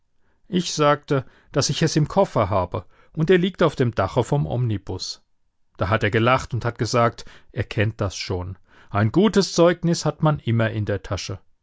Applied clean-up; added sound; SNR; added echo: none; none; none; none.